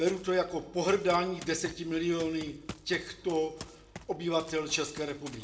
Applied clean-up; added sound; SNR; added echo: none; Run; 18 dB; reverberation time 0.3 s.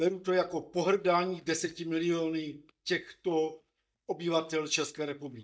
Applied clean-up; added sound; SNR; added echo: neural mask model DeepFilterNet 3.